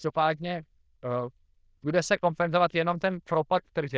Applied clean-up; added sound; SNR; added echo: neural diffusion model UNIVERSE++.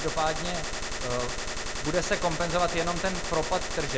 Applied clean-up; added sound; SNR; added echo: none; Gunshot, gunfire; 1 dB; none.